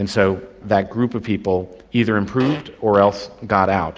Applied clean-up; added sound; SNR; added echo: none; Fart; 14 dB; none.